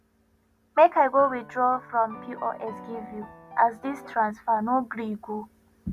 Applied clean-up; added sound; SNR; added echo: none; Piano; 17 dB; none.